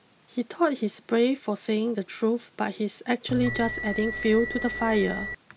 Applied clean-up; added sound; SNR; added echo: none; Bell; 6 dB; none.